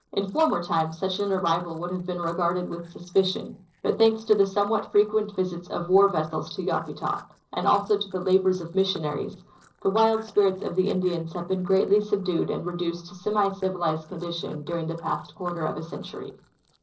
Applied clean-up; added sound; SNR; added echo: neural separator model SepFormer DNS4.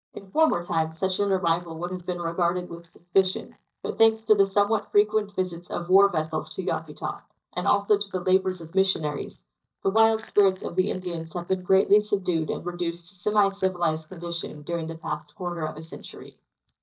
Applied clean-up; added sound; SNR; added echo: neural mask model DeepFilterNet 3.